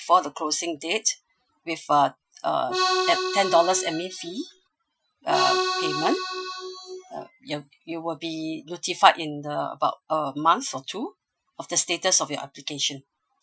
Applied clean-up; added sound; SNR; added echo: classical method Wiener filter.